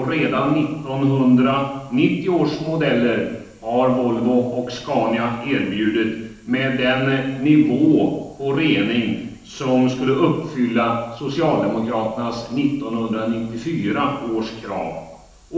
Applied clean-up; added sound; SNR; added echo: none; none; none; reverberation time 0.9 s.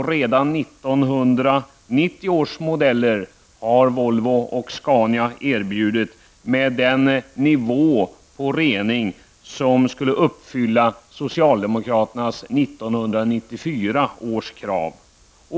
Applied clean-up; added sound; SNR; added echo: none; none; none; none.